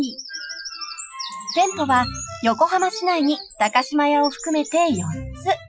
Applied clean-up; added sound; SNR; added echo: classical method Wiener filter.